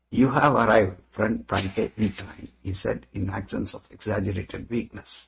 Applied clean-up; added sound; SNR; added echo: neural mask model RNNoise.